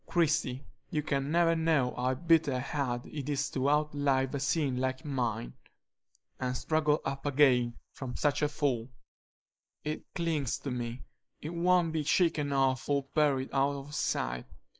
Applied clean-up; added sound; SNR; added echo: neural mask model Resemble Enhance denoiser.